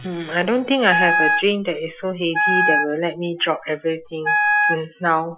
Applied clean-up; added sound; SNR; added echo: classical method Wiener filter.